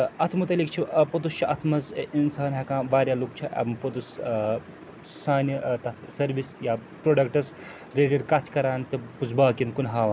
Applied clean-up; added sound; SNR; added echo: none; none; none; none.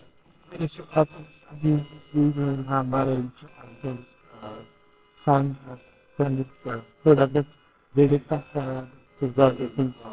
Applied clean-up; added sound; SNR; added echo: neural separator model SepFormer WHAMR!.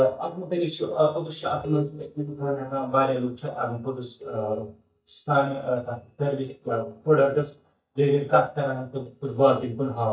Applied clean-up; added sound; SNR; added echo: neural mask model DeepFilterNet 3.